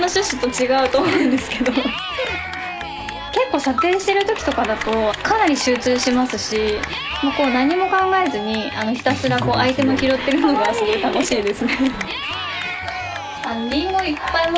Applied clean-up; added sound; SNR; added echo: none; Cheering / Clapping; 10 dB; none.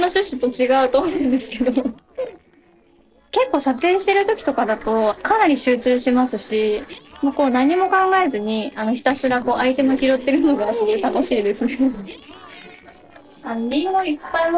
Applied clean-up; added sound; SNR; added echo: neural separator model SepFormer DNS4.